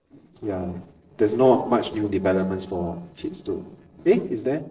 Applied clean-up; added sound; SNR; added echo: neural separator model SepFormer DNS4.